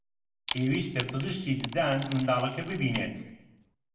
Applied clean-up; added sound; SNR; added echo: none; Wood; 10 dB; reverberation time 0.8 s.